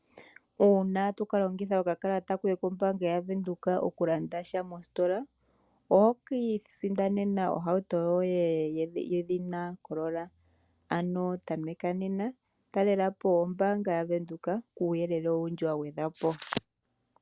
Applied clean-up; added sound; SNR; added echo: none; none; none; none.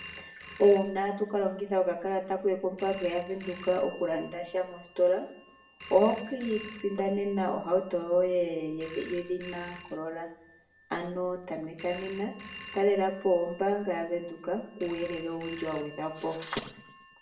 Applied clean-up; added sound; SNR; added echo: none; Telephone; 19 dB; reverberation time 0.6 s.